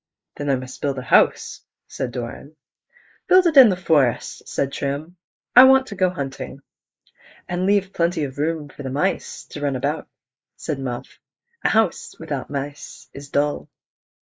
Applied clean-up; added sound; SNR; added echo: neural mask model Resemble Enhance denoiser.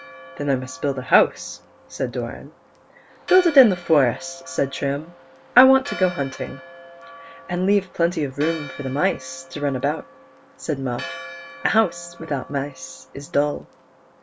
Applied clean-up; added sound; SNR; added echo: none; Church bell; 17 dB; none.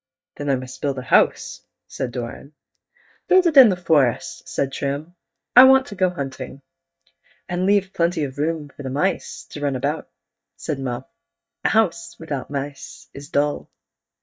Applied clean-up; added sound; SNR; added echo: neural mask model DeepFilterNet 3.